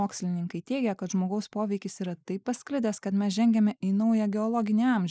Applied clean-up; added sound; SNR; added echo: neural mask model Resemble Enhance denoiser.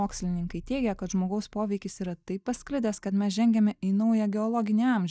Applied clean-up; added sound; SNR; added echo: neural mask model DeepFilterNet 3.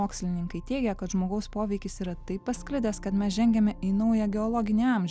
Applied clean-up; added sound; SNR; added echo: none; Idling / Car; 15 dB; none.